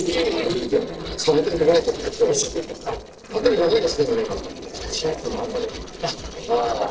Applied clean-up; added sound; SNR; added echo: neural separator model SepFormer DNS4.